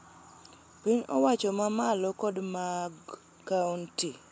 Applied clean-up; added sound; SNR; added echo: none; none; none; none.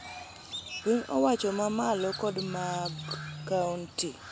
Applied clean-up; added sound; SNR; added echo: none; Crow; 10 dB; none.